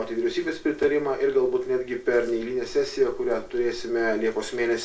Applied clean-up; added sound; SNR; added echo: none; Chewing, mastication; 17 dB; reverberation time 0.3 s.